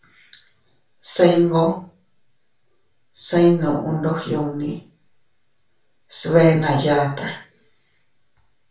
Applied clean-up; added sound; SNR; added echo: none; none; none; reverberation time 0.3 s.